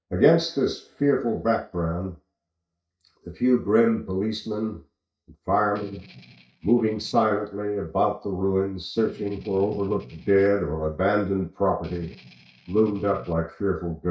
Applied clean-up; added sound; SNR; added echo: neural mask model DeepFilterNet 3.